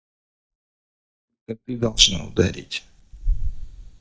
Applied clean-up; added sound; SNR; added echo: neural mask model DeepFilterNet 3.